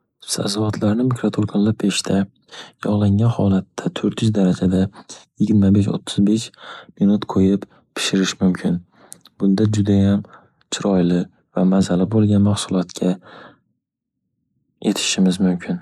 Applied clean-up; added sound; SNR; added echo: neural mask model Resemble Enhance denoiser.